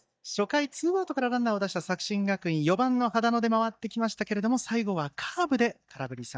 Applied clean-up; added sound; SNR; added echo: neural mask model DeepFilterNet 3.